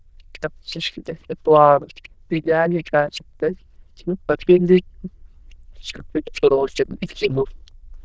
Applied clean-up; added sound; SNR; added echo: neural diffusion model UNIVERSE++.